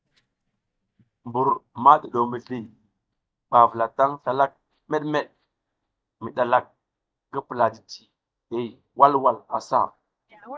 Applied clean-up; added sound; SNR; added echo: neural mask model DeepFilterNet 3.